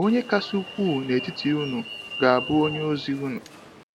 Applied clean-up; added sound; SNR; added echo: none; Alarm; 13 dB; none.